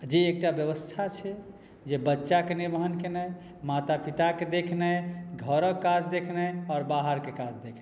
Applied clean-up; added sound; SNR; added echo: none; none; none; none.